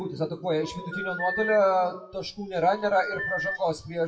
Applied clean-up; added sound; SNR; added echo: classical method WPE with log-MMSE.